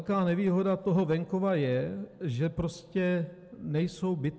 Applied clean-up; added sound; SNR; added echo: none; none; none; none.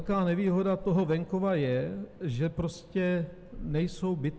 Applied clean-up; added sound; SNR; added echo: none; Subway, metro, underground; 17 dB; none.